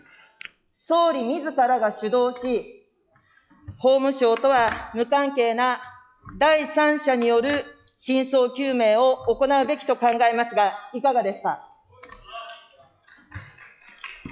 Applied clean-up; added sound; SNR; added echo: classical method log-MMSE.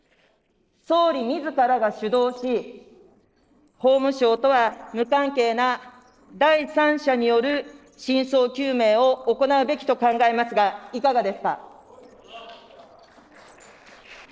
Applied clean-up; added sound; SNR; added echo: neural separator model SepFormer DNS4.